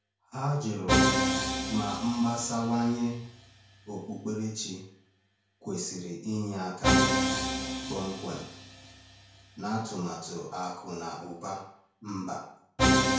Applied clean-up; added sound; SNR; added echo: none; Musical instrument; -3 dB; reverberation time 0.5 s.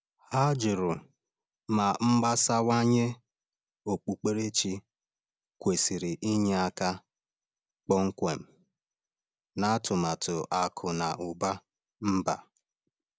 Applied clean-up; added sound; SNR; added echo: none; none; none; none.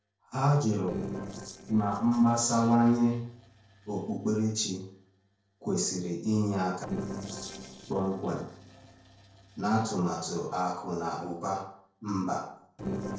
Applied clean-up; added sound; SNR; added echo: neural separator model SepFormer DNS4.